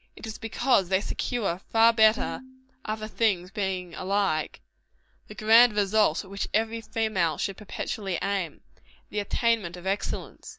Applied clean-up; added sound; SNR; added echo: none; Bowed string instrument; 14 dB; none.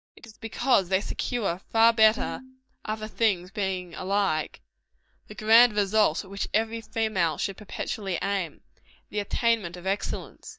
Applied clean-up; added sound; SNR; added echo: neural mask model DeepFilterNet 3.